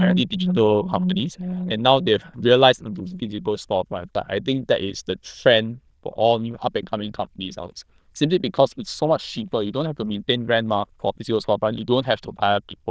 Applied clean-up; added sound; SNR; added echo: neural diffusion model UNIVERSE++.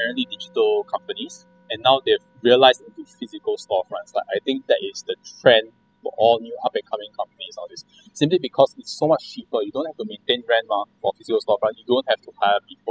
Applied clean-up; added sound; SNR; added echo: classical method spectral subtraction.